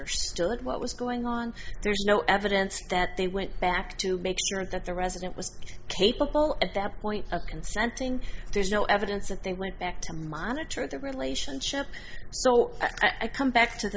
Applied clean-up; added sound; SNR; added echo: none; none; none; none.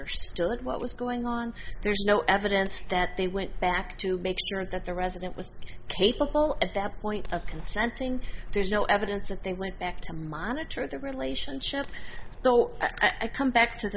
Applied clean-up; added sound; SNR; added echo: none; Gunshot, gunfire; 17 dB; none.